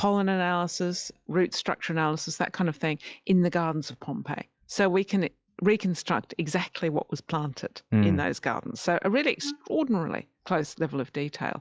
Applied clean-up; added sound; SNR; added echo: classical method log-MMSE.